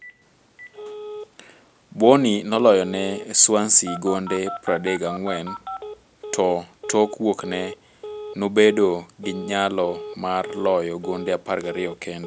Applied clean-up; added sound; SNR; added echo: none; Telephone; 13 dB; none.